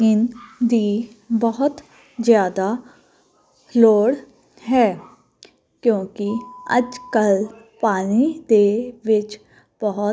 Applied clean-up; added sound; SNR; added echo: none; none; none; none.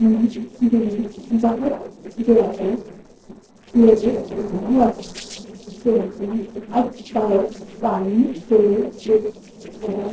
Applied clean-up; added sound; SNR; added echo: neural separator model SepFormer DNS4.